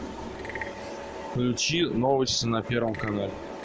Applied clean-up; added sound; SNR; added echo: none; Wood / Percussion / Frog; 18 dB; none.